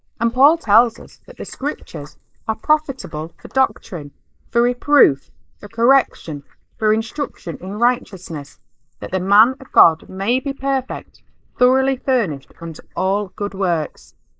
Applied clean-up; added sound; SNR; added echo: neural mask model Resemble Enhance denoiser.